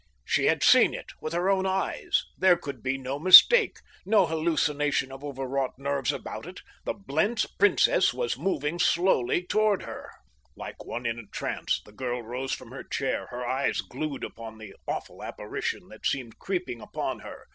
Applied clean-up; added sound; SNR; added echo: none; none; none; none.